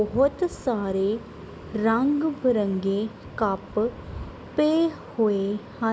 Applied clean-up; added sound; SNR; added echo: none; none; none; none.